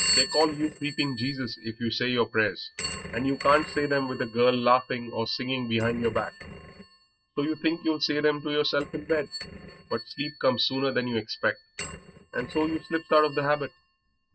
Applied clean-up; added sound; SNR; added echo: neural mask model RNNoise.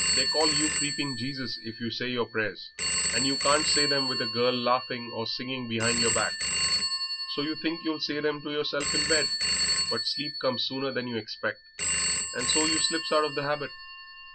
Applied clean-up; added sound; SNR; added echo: none; Telephone; -1 dB; none.